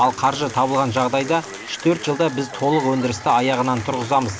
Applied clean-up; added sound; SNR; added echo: none; Applause / Crowd; 16 dB; none.